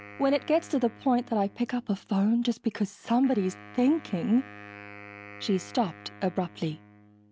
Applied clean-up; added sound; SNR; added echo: none; Wind instrument, woodwind instrument; 20 dB; none.